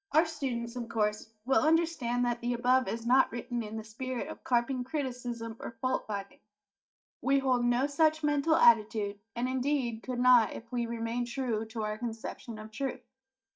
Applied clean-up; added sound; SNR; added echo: neural mask model DeepFilterNet 3.